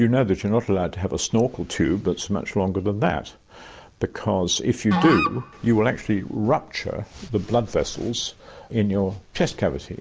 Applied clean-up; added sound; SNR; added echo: none; Musical instrument; 6 dB; none.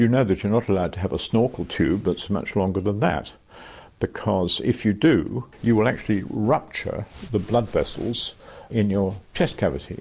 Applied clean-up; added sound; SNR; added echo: none; none; none; none.